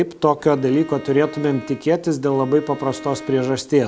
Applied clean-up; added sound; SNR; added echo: none; Bowed string instrument; 17 dB; none.